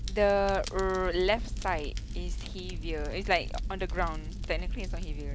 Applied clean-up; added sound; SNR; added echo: none; Fire; 3 dB; none.